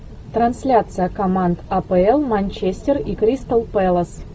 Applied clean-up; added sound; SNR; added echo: none; none; none; none.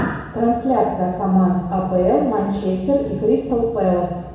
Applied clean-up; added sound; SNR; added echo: none; none; none; reverberation time 1.1 s.